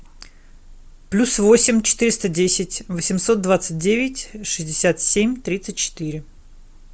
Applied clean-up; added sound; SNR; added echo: none; none; none; none.